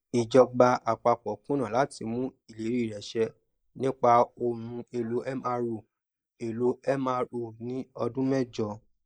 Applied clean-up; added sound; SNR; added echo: neural mask model Resemble Enhance denoiser.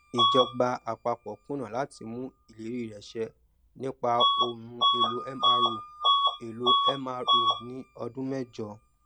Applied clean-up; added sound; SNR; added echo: none; Bus / Alarm; -4 dB; none.